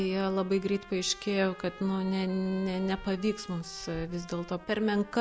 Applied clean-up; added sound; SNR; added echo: none; Trumpet; 20 dB; none.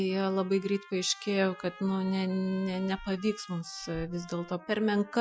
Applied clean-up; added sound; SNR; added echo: classical method Wiener filter.